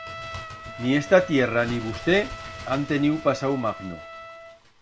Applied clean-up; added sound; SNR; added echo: none; Trumpet + Bird; 13 dB; none.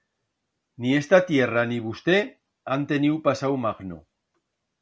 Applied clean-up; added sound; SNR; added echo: none; none; none; none.